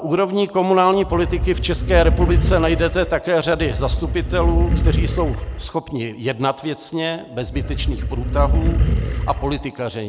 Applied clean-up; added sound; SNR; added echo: none; Animal; -1 dB; none.